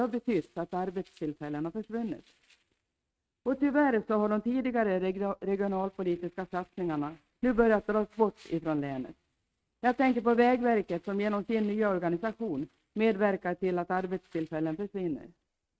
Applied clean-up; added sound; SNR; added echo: neural mask model RNNoise.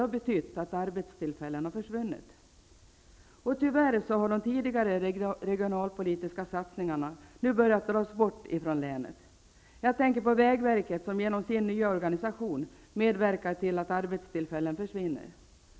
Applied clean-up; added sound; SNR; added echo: none; none; none; none.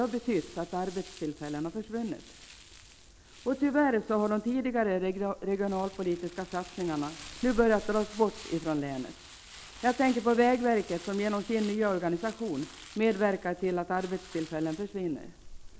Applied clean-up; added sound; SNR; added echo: none; Crumpling, crinkling; 17 dB; none.